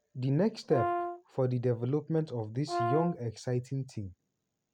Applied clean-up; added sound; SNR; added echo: none; Brass instrument; 3 dB; none.